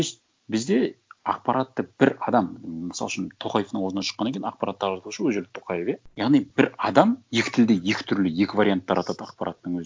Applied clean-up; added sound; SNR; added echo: none; none; none; none.